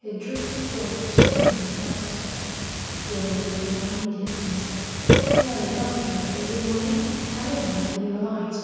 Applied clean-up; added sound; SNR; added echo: none; Burping, eructation; -3 dB; reverberation time 2.2 s.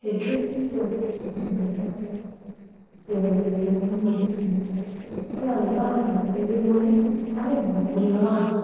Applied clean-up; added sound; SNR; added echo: neural separator model SepFormer DNS4.